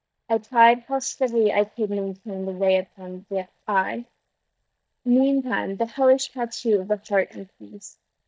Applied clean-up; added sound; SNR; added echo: neural mask model DeepFilterNet 3.